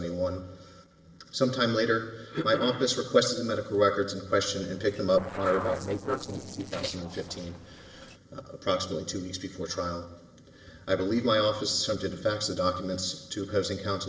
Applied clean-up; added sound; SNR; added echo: neural separator model SepFormer DNS4.